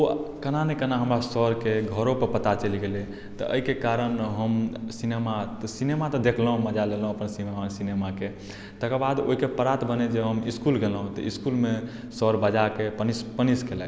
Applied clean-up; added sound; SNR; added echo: none; none; none; none.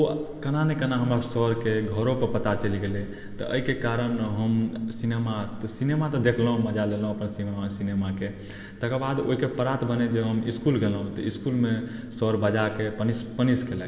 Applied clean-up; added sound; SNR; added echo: none; none; none; reverberation time 1.5 s.